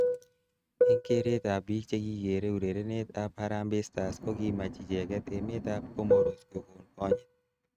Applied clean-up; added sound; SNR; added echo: neural mask model RNNoise.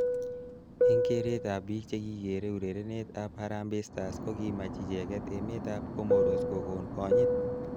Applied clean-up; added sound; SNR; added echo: none; Fixed-wing aircraft, airplane; -4 dB; none.